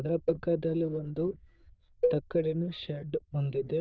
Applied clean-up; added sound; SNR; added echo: neural diffusion model UNIVERSE++.